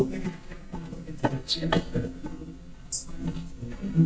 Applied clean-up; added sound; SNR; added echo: neural mask model DeepFilterNet 3.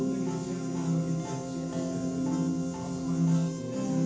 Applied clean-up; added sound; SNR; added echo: none; Piano; 0 dB; reverberation time 1.1 s.